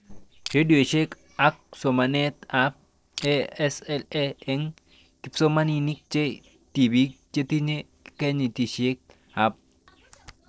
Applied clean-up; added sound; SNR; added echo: neural separator model SepFormer DNS4.